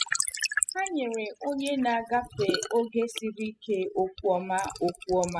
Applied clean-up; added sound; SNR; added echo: classical method spectral subtraction.